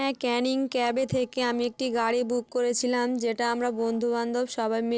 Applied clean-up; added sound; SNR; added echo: neural separator model SepFormer DNS4.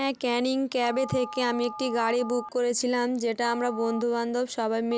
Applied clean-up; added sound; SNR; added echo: none; Telephone; 15 dB; none.